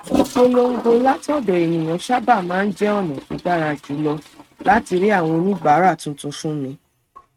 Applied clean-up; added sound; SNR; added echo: neural mask model RNNoise.